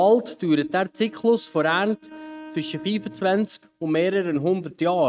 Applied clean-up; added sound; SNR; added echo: neural mask model RNNoise.